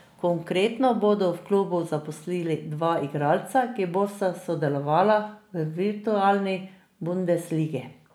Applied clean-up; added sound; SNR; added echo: none; none; none; none.